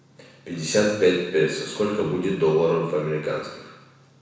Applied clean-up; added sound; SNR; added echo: none; none; none; reverberation time 1.0 s.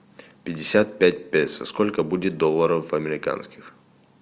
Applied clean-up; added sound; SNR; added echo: none; none; none; none.